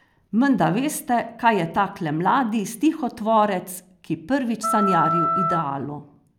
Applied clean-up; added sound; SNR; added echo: none; Wind instrument, woodwind instrument; 2 dB; none.